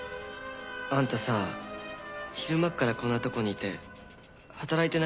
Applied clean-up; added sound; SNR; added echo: none; Squeak / Slam + Accelerating, revving, vroom; 16 dB; none.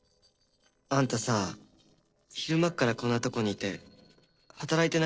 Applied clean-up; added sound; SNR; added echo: neural separator model SepFormer DNS4.